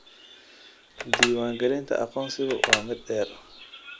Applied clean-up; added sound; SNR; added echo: none; Telephone; -1 dB; none.